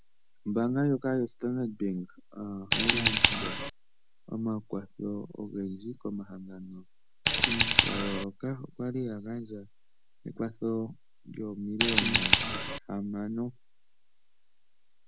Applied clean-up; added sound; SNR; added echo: none; Scissors; -1 dB; none.